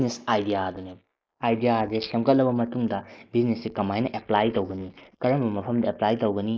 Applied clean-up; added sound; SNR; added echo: neural mask model Resemble Enhance denoiser.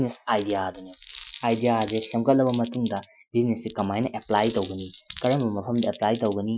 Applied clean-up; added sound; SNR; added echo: classical method Wiener filter.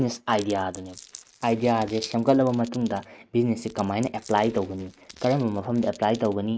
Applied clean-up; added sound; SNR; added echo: neural mask model RNNoise.